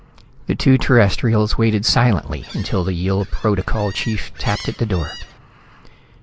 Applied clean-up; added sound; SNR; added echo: none; Gull, seagull; 20 dB; none.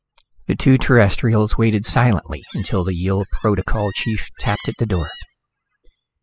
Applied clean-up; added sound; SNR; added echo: classical method spectral subtraction.